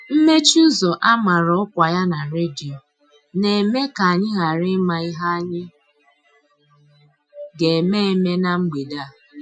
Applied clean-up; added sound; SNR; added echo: classical method Wiener filter.